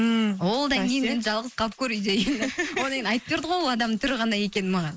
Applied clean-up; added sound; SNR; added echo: neural mask model Resemble Enhance denoiser.